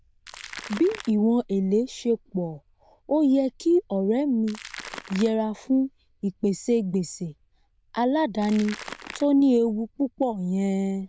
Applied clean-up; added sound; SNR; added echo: neural diffusion model UNIVERSE++.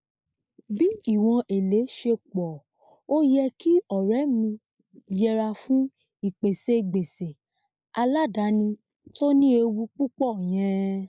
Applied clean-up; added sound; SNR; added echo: neural mask model Resemble Enhance denoiser.